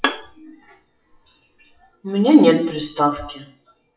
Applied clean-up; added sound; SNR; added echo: classical method WPE with log-MMSE.